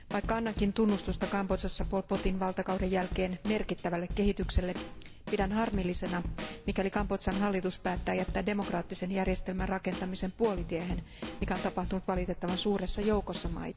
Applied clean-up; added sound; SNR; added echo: none; Snare drum / Drum kit; 8 dB; none.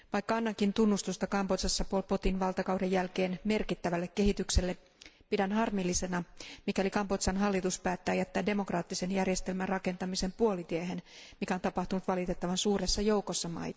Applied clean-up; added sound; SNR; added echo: none; none; none; none.